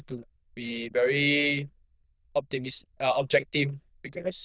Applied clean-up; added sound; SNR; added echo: neural diffusion model UNIVERSE++.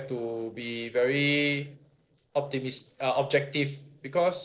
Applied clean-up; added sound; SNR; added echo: neural separator model SepFormer DNS4.